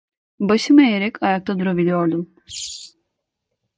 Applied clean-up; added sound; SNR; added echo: neural mask model DeepFilterNet 3.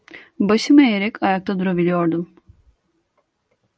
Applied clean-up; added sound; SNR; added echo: none; none; none; none.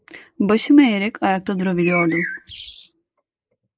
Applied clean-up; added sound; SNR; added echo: neural mask model Resemble Enhance denoiser.